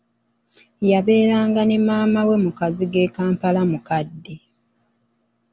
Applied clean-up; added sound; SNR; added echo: none; none; none; none.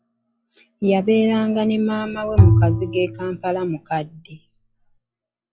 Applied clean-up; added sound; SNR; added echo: classical method log-MMSE.